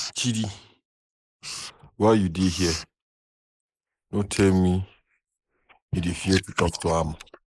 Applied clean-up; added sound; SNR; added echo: neural mask model Resemble Enhance denoiser.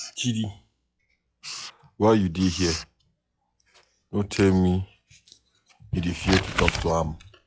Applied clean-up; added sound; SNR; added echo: classical method log-MMSE.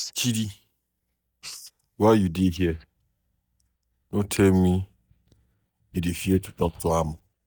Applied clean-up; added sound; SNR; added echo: neural mask model DeepFilterNet 3.